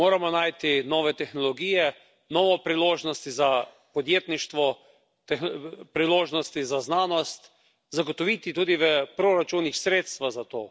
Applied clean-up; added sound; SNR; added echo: none; none; none; none.